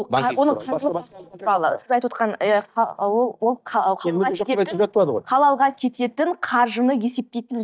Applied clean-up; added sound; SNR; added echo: neural mask model DeepFilterNet 3.